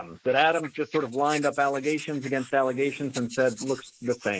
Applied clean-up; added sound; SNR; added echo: neural mask model Resemble Enhance denoiser.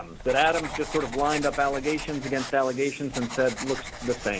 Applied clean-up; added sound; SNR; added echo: none; Writing; 10 dB; none.